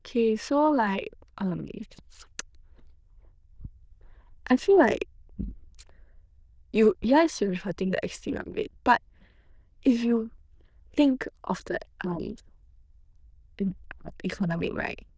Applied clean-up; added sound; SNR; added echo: neural diffusion model UNIVERSE++.